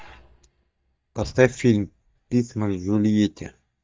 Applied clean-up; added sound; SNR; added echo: neural mask model DeepFilterNet 3.